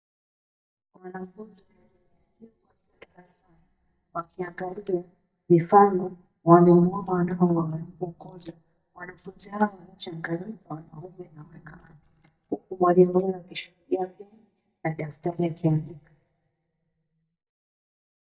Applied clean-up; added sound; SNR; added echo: neural mask model DeepFilterNet 3.